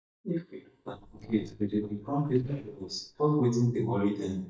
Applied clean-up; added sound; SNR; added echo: neural mask model DeepFilterNet 3.